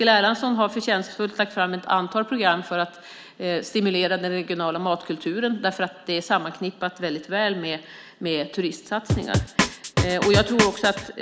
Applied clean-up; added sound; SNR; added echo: none; Drum; 0 dB; none.